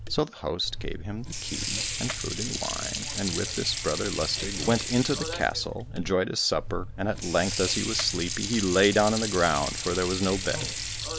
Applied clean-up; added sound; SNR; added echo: none; Sink (filling or washing) / Water; 5 dB; none.